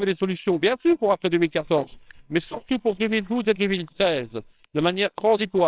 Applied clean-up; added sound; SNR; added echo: neural separator model SepFormer WHAMR!.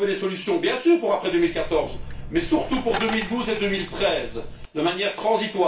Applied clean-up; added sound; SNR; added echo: none; Coin (dropping); 10 dB; reverberation time 0.3 s.